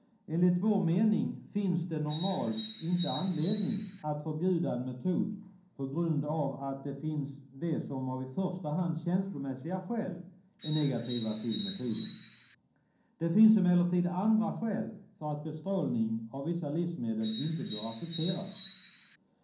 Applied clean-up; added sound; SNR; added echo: none; Bird; 5 dB; reverberation time 0.6 s.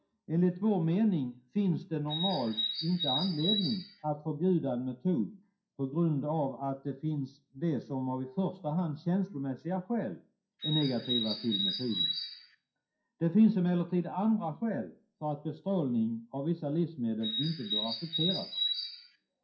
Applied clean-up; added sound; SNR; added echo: classical method WPE with log-MMSE.